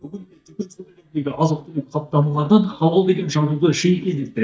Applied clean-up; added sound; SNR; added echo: neural mask model DeepFilterNet 3.